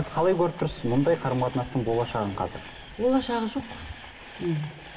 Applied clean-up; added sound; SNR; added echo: none; Train; 17 dB; reverberation time 1.2 s.